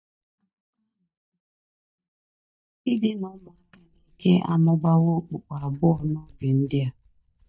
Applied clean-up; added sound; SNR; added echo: neural mask model DeepFilterNet 3.